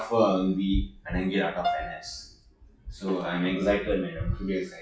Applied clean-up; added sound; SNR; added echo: classical method log-MMSE.